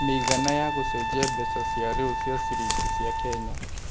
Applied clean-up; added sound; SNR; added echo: none; Walk, footsteps + Wind instrument, woodwind instrument; -4 dB; none.